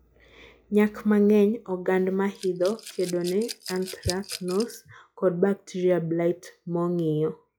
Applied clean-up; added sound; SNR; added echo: classical method log-MMSE.